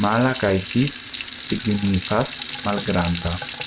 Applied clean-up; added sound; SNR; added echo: none; Sink (filling or washing) / Water tap, faucet; 10 dB; none.